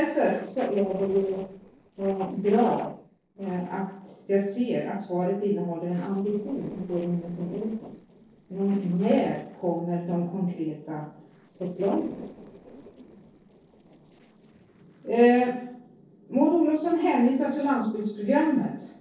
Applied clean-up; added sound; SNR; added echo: neural separator model SepFormer DNS4.